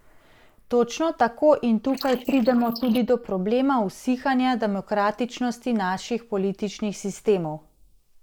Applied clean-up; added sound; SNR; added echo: neural mask model Resemble Enhance denoiser.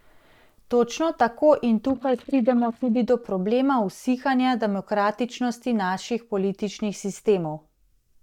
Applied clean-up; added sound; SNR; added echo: neural mask model DeepFilterNet 3.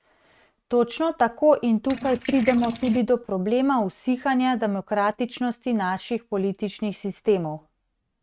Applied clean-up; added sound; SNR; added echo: neural mask model RNNoise.